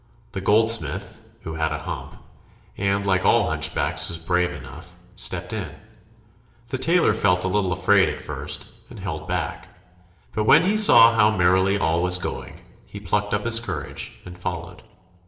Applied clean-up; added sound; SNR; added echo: none; none; none; reverberation time 1.0 s.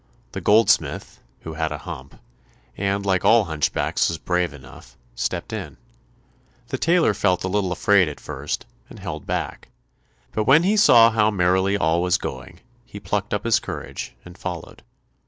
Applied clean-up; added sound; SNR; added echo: none; none; none; none.